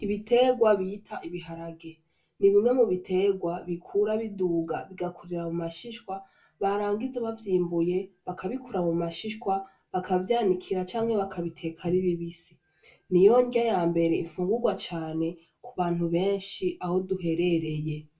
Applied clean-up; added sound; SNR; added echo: none; none; none; reverberation time 0.1 s.